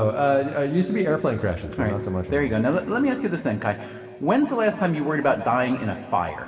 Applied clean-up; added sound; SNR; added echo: none; Glass; 17 dB; reverberation time 2.5 s.